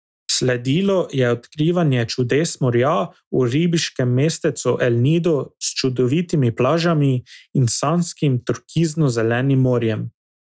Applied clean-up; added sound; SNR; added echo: none; none; none; none.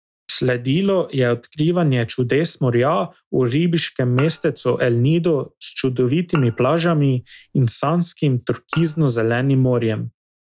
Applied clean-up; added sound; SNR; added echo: none; Bowed string instrument; 19 dB; none.